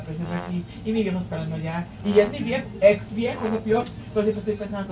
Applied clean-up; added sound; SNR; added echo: none; Brass instrument; 16 dB; none.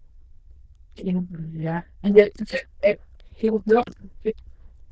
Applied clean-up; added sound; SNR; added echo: neural diffusion model UNIVERSE++.